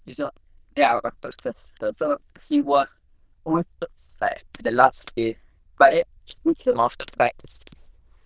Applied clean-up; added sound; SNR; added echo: neural diffusion model UNIVERSE++.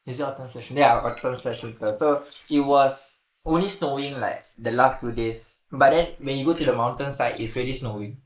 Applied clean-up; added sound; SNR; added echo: neural mask model Resemble Enhance denoiser.